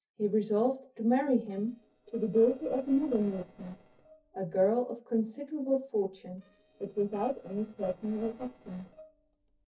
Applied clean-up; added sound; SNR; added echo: neural separator model SepFormer DNS4.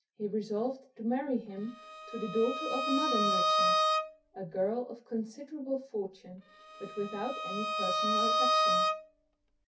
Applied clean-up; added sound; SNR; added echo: none; Bowed string instrument; -4 dB; reverberation time 0.3 s.